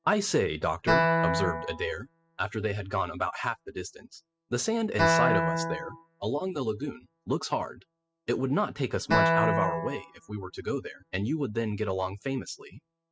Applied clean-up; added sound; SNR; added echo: classical method spectral subtraction.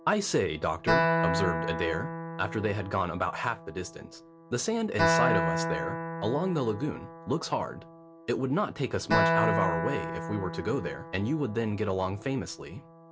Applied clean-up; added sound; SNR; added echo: none; Acoustic guitar; 1 dB; none.